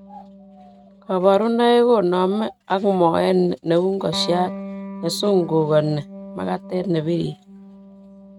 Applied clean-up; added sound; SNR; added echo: neural mask model RNNoise.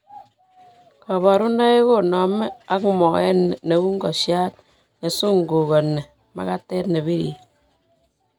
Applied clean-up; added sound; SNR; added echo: none; none; none; none.